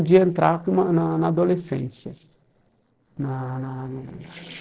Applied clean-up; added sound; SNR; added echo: neural separator model SepFormer DNS4.